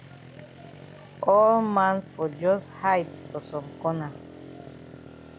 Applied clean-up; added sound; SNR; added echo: none; Motorcycle; 17 dB; none.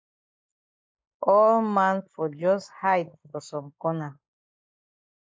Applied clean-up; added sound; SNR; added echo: neural mask model Resemble Enhance denoiser.